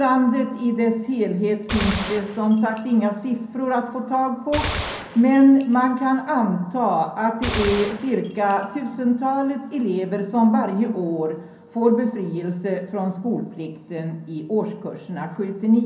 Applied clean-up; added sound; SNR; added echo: none; Gunshot, gunfire; 10 dB; reverberation time 0.6 s.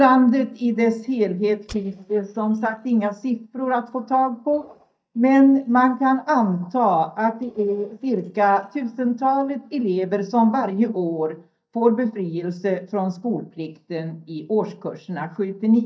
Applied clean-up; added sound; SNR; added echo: neural mask model DeepFilterNet 3.